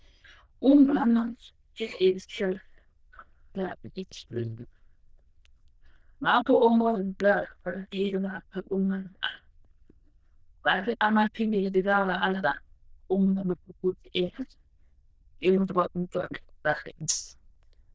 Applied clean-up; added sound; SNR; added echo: neural diffusion model UNIVERSE++.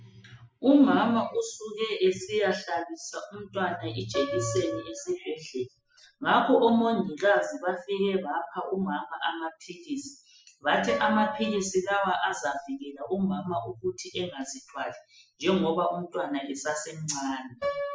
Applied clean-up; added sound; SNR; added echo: classical method spectral subtraction.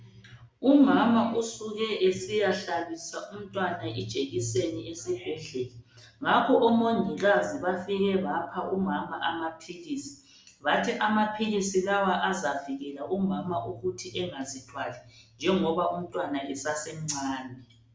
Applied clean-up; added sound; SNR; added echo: none; none; none; none.